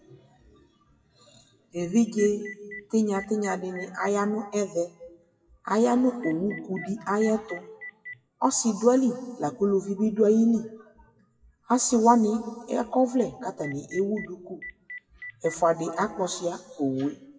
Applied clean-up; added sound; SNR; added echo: classical method WPE with log-MMSE.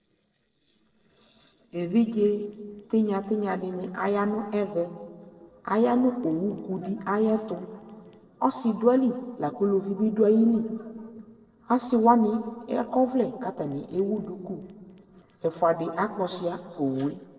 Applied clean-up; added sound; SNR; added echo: neural separator model SepFormer DNS4.